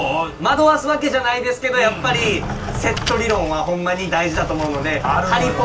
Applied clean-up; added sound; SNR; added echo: none; Sliding door; 9 dB; reverberation time 0.2 s.